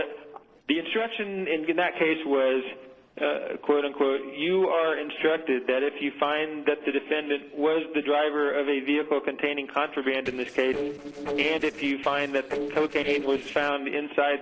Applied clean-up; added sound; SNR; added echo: neural separator model SepFormer DNS4.